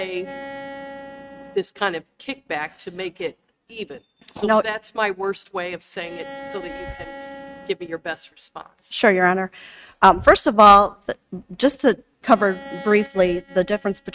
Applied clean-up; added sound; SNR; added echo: neural mask model RNNoise.